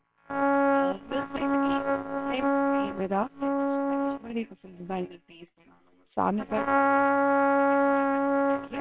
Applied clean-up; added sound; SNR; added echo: neural separator model SepFormer WHAMR!.